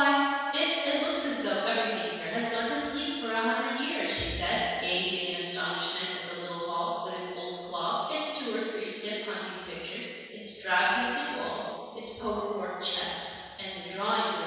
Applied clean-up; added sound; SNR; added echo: none; none; none; reverberation time 1.9 s.